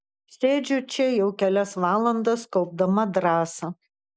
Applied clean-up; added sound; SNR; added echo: none; none; none; none.